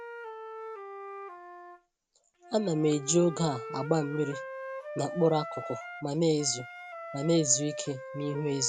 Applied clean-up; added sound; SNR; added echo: none; Wind instrument, woodwind instrument; 11 dB; none.